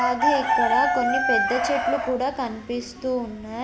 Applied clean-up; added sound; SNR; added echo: none; Chicken, rooster; -2 dB; none.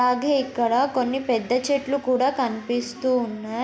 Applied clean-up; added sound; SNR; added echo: none; none; none; none.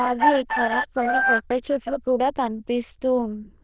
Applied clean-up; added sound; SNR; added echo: neural diffusion model UNIVERSE++.